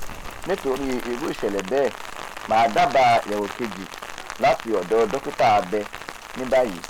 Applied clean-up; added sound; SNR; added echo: none; Rain; 11 dB; none.